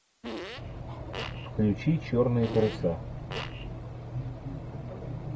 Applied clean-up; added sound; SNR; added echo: none; Fart; 10 dB; none.